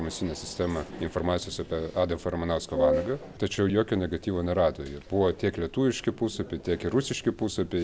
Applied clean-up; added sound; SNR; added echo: none; Wind instrument, woodwind instrument; -1 dB; none.